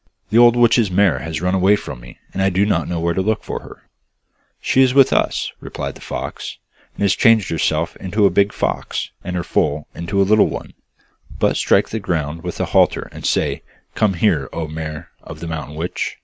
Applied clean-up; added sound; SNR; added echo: none; none; none; none.